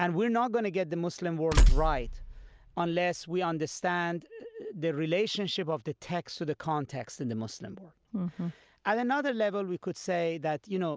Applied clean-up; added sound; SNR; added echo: none; Tools; -4 dB; none.